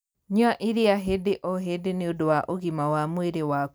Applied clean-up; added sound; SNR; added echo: none; none; none; none.